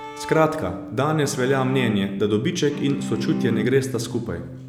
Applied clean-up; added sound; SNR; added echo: none; Bowed string instrument; 8 dB; none.